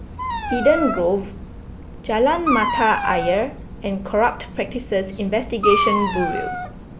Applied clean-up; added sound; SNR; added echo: none; Dog; 5 dB; none.